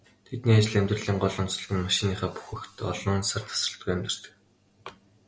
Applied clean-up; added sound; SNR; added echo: none; none; none; none.